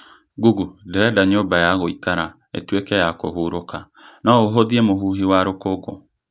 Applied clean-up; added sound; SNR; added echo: none; none; none; none.